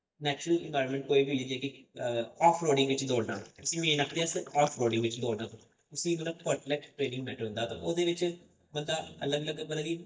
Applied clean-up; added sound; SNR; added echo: neural mask model DeepFilterNet 3.